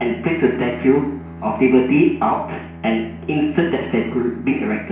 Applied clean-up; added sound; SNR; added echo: none; Bowed string instrument; 16 dB; reverberation time 0.6 s.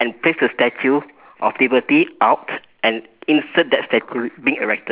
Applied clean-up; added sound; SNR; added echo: none; none; none; none.